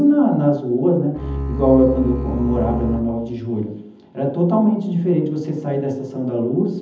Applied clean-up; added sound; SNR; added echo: none; Bowed string instrument; 7 dB; reverberation time 0.8 s.